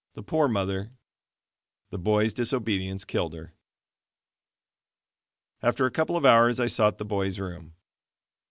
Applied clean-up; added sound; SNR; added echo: none; none; none; none.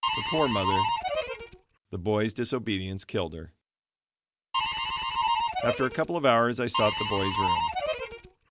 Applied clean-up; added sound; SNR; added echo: none; Harmonica; -1 dB; none.